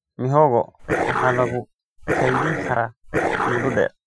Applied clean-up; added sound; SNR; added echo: classical method Wiener filter.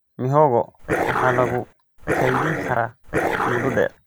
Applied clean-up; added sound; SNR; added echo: none; Dog; 1 dB; none.